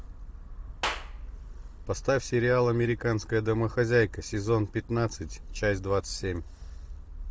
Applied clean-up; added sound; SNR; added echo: none; Clapping; 13 dB; none.